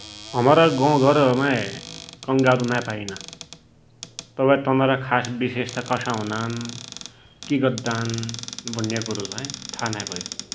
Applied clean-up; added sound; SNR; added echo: none; Cupboard open or close; 15 dB; none.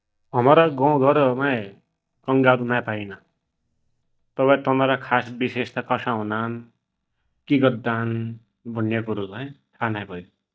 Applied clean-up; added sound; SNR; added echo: neural mask model DeepFilterNet 3.